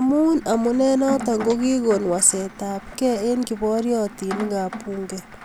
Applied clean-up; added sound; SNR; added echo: none; Rain; 14 dB; none.